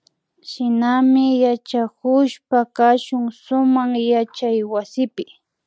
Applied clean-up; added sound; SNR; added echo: none; none; none; none.